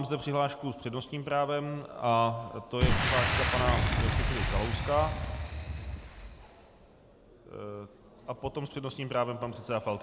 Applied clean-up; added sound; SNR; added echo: none; Boom; 0 dB; none.